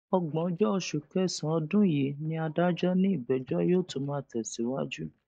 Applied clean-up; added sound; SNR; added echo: neural mask model DeepFilterNet 3.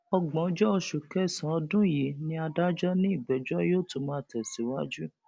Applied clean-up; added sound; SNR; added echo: none; none; none; none.